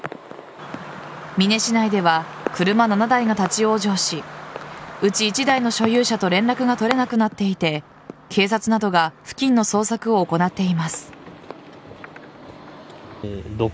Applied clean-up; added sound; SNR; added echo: none; none; none; none.